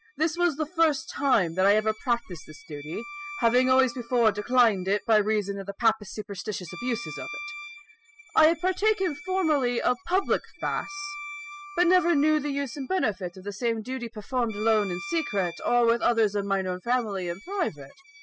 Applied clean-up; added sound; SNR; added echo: classical method spectral subtraction.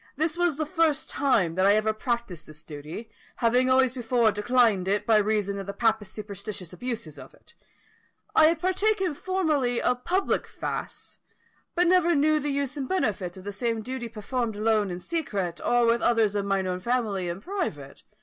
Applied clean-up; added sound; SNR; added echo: none; none; none; none.